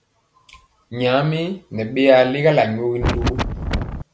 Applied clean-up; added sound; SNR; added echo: none; Wind; 1 dB; none.